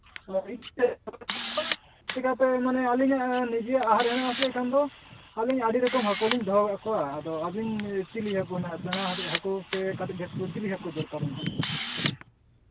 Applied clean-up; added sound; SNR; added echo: none; Camera; 7 dB; none.